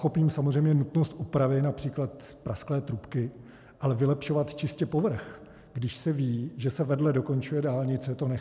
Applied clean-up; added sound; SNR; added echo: none; none; none; none.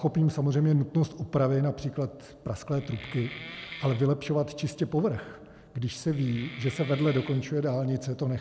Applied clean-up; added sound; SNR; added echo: none; Wood; 15 dB; none.